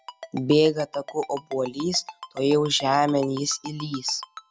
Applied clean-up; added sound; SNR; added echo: none; Ringtone; 17 dB; none.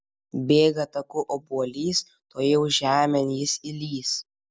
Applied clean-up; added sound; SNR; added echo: none; none; none; none.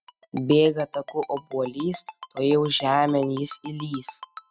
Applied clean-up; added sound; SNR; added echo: neural mask model RNNoise.